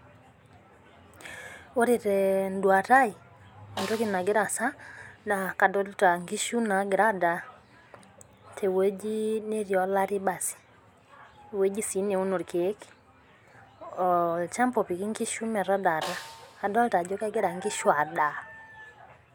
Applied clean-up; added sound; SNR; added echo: none; Snare drum; 16 dB; none.